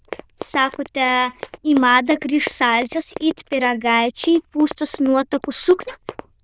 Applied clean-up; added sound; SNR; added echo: neural diffusion model UNIVERSE++.